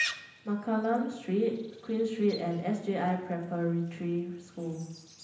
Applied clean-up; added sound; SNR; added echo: none; Livestock, farm animals, working animals; 12 dB; reverberation time 0.8 s.